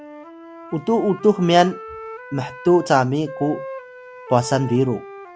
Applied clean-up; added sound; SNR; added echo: none; Wind instrument, woodwind instrument; 15 dB; none.